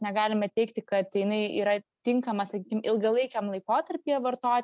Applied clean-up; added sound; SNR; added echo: none; none; none; none.